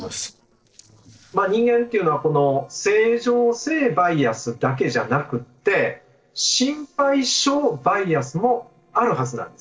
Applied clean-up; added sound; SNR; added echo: neural separator model SepFormer DNS4.